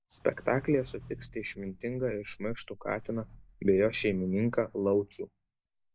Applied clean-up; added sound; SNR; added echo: neural mask model DeepFilterNet 3.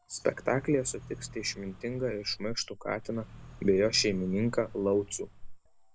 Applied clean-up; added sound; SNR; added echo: none; Cricket / Frog + Car; 15 dB; none.